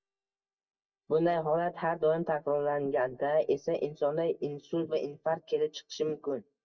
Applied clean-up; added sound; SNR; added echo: neural mask model DeepFilterNet 3.